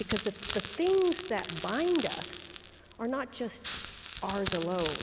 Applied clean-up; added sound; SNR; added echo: none; Crackle; 4 dB; none.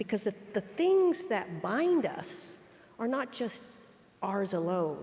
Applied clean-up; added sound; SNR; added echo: none; none; none; none.